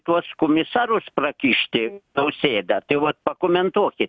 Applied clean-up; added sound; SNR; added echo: none; none; none; none.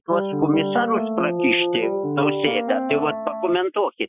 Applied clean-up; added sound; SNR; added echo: classical method Wiener filter.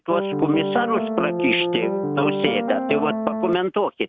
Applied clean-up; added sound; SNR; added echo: none; Piano; 1 dB; none.